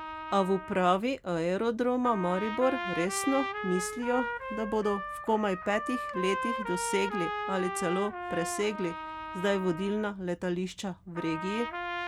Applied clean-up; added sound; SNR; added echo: none; Trumpet; 6 dB; none.